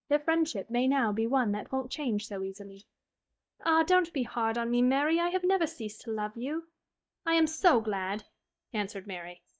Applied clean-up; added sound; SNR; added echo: neural mask model DeepFilterNet 3.